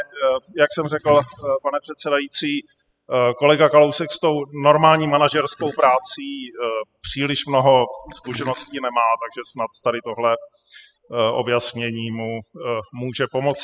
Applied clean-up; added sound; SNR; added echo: classical method spectral subtraction.